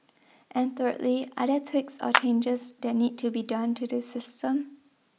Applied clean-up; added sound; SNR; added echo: none; Clapping; 3 dB; none.